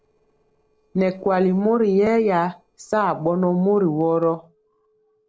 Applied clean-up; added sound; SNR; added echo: neural separator model SepFormer DNS4.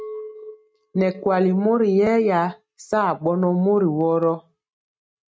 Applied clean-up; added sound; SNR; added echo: neural mask model RNNoise.